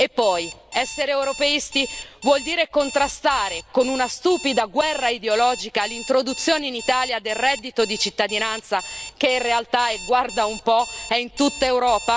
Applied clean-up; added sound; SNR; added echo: none; Alarm; 14 dB; none.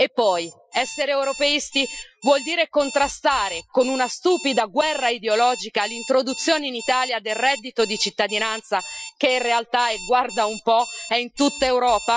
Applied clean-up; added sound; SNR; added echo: classical method Wiener filter.